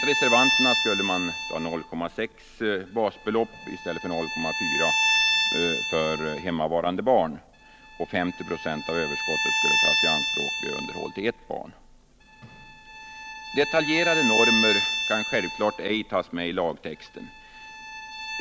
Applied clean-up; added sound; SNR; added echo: none; Bowed string instrument; 0 dB; none.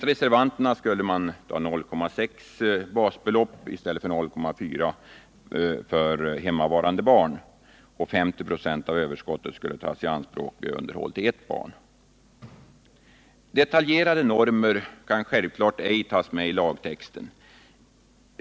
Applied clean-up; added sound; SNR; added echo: none; none; none; none.